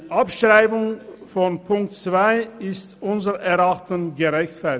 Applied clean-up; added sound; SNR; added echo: none; none; none; none.